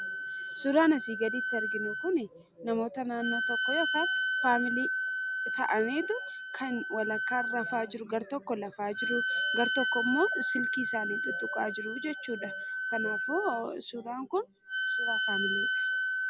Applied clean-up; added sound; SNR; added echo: none; Wind instrument, woodwind instrument; 1 dB; none.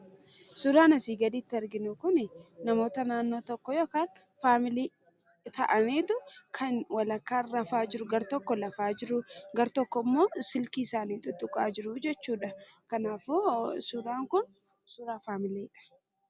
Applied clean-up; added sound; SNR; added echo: none; none; none; none.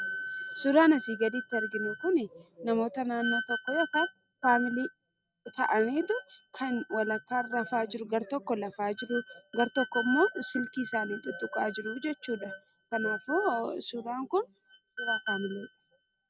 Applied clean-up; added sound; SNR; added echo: neural mask model RNNoise.